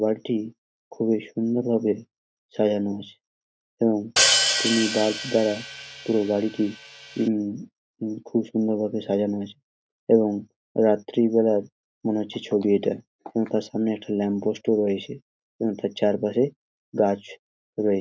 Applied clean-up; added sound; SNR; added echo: none; Hi-hat; 1 dB; none.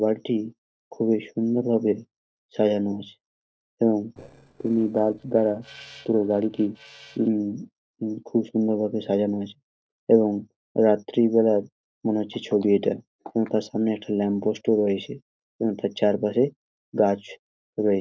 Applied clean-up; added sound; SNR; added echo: neural separator model SepFormer DNS4.